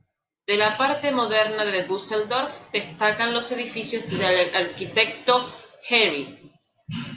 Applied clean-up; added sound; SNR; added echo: none; none; none; none.